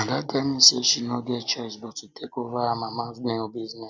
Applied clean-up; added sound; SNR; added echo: none; none; none; none.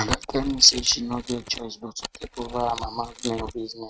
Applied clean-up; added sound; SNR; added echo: neural mask model RNNoise.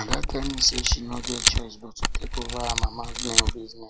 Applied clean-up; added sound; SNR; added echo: none; Camera; -5 dB; none.